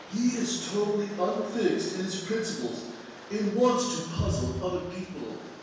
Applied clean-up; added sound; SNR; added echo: none; Rain; 18 dB; reverberation time 1.0 s.